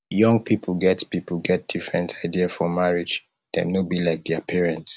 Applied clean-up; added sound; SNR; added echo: none; none; none; none.